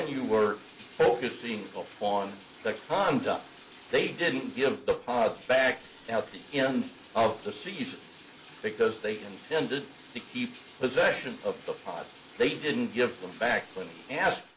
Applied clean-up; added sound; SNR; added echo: none; Bathtub (filling or washing); 19 dB; none.